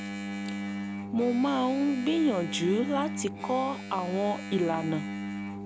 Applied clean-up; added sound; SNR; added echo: none; Engine; 7 dB; none.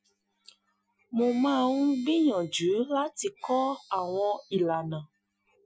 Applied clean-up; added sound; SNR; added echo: classical method Wiener filter.